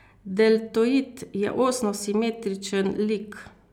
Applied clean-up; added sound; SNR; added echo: none; none; none; none.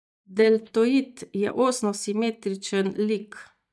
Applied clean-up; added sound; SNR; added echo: neural mask model DeepFilterNet 3.